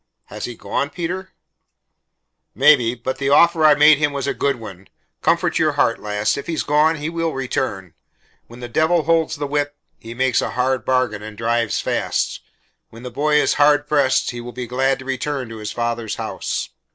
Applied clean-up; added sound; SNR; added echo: none; none; none; none.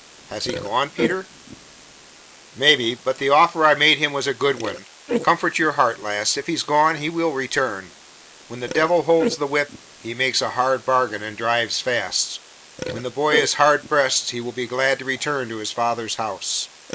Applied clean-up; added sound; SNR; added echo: neural mask model Resemble Enhance denoiser.